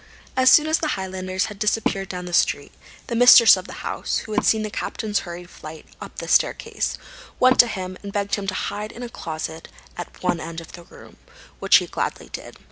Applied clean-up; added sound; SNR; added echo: none; Wood; 12 dB; none.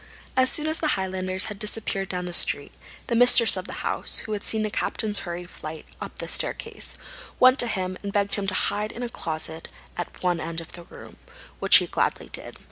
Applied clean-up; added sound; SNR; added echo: none; none; none; none.